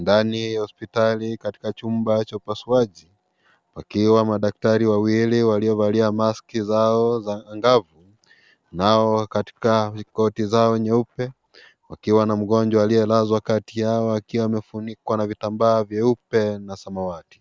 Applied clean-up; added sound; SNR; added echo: none; none; none; none.